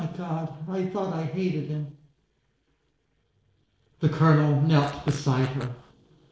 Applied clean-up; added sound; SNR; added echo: neural separator model SepFormer DNS4.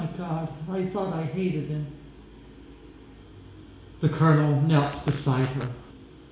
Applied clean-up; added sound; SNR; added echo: none; Fart; 16 dB; reverberation time 0.7 s.